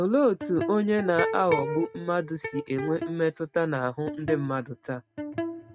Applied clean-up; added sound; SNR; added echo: neural mask model RNNoise.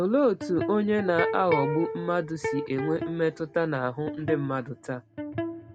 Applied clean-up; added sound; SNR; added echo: none; Electric guitar; 6 dB; none.